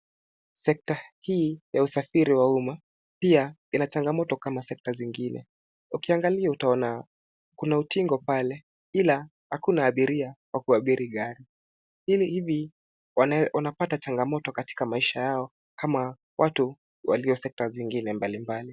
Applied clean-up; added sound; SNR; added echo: none; none; none; none.